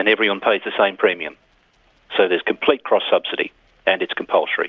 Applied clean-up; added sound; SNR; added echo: none; none; none; none.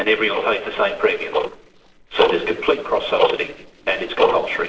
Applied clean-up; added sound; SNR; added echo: neural separator model SepFormer DNS4.